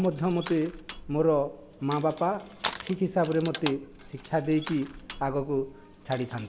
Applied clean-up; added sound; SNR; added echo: none; Crushing; 14 dB; none.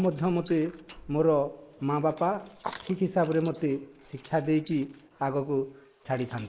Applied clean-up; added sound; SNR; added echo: neural mask model Resemble Enhance denoiser.